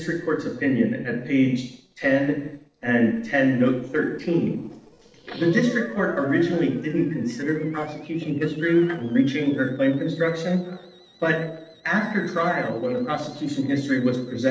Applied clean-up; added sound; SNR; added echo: neural separator model SepFormer DNS4.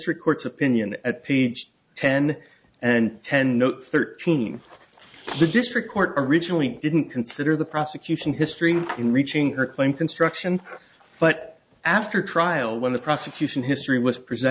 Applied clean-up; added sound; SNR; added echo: none; none; none; none.